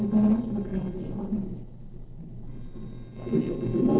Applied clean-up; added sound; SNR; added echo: neural separator model SepFormer DNS4.